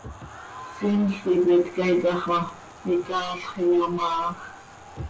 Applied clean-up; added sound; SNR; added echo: none; Crowd; 20 dB; reverberation time 0.5 s.